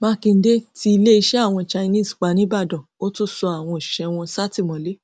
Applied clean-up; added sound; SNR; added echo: none; none; none; none.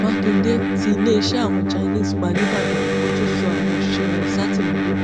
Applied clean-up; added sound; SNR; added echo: none; Electric guitar; -4 dB; none.